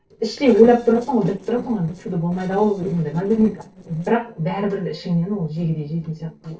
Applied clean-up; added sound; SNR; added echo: neural separator model SepFormer DNS4.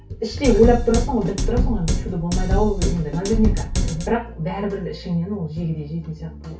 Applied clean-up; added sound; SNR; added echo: none; Drum kit; -1 dB; reverberation time 0.2 s.